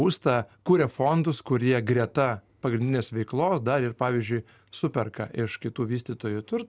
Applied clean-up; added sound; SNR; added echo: none; none; none; none.